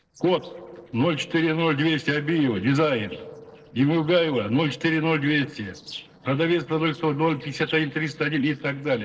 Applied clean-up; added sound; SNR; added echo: neural separator model SepFormer DNS4.